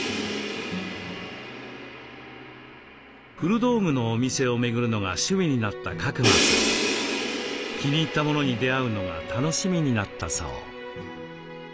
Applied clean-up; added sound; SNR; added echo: none; Crash cymbal; 4 dB; none.